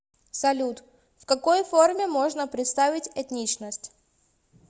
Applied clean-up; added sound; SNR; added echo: none; none; none; none.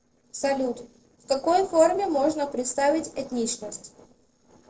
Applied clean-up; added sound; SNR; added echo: neural separator model SepFormer DNS4.